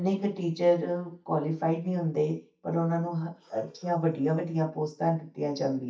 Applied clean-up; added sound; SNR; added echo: neural mask model DeepFilterNet 3.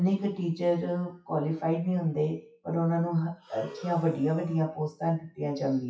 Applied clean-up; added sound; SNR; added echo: classical method WPE with log-MMSE.